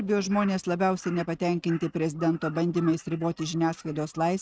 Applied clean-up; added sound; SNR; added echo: neural mask model RNNoise.